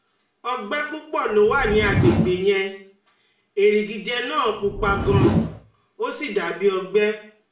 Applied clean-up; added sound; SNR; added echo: none; Whoosh, swoosh, swish; 3 dB; reverberation time 0.5 s.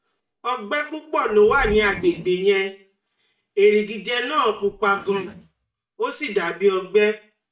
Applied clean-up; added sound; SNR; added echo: neural mask model DeepFilterNet 3.